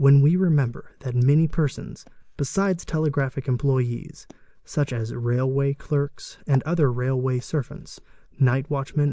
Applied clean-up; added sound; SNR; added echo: neural mask model Resemble Enhance denoiser.